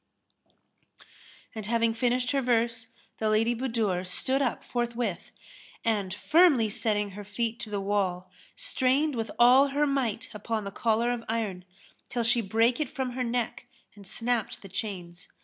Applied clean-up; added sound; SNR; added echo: none; none; none; none.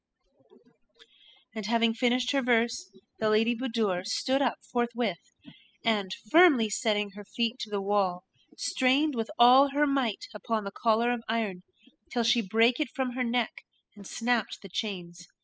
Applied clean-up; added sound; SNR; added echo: classical method spectral subtraction.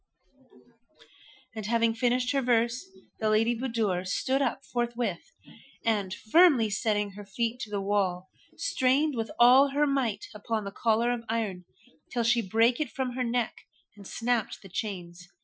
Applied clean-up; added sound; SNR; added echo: classical method Wiener filter.